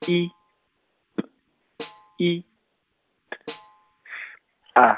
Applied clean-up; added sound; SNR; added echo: none; Snare drum; 20 dB; none.